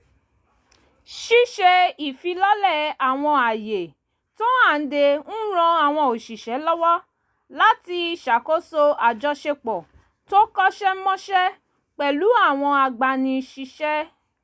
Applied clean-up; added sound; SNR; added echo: none; none; none; none.